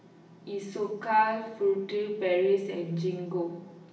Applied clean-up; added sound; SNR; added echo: none; none; none; reverberation time 0.8 s.